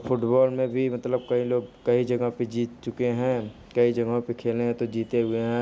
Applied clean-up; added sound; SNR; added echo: none; none; none; none.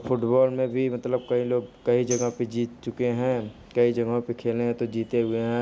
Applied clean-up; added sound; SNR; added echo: none; Tambourine; 17 dB; none.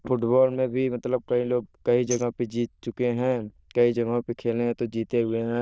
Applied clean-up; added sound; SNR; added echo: neural diffusion model UNIVERSE++.